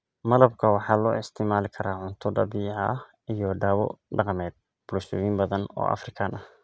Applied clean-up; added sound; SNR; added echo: none; none; none; none.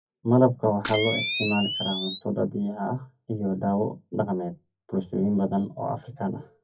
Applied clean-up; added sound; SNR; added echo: classical method WPE with log-MMSE.